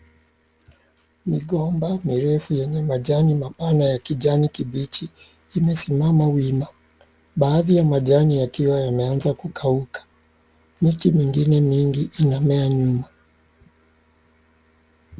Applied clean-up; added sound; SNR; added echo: none; none; none; none.